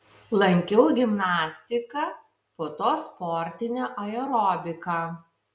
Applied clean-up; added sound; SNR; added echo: none; none; none; none.